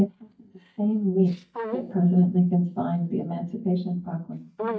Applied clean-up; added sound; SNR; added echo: neural mask model DeepFilterNet 3.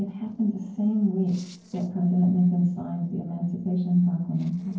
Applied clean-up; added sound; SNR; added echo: neural separator model SepFormer DNS4.